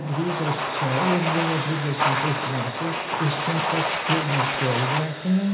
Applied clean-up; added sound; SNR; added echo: none; Domestic sounds, home sounds; 0 dB; reverberation time 0.8 s.